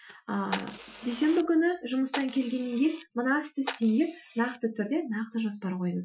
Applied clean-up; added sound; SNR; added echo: classical method Wiener filter.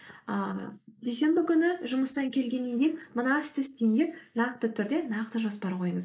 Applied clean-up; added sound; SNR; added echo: neural mask model Resemble Enhance denoiser.